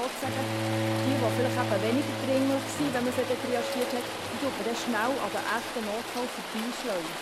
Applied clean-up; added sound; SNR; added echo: none; Bowed string instrument + Rain; 1 dB; none.